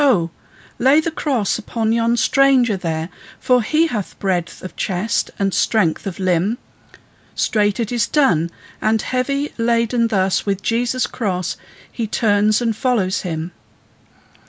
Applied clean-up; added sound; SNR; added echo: none; none; none; none.